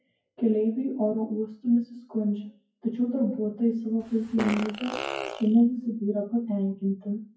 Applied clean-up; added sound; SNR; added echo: classical method WPE with log-MMSE.